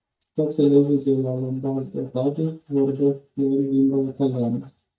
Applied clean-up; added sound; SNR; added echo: neural mask model DeepFilterNet 3.